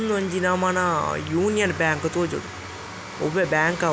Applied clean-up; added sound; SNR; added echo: none; none; none; none.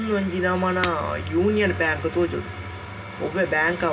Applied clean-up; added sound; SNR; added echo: none; Shatter; 12 dB; reverberation time 0.4 s.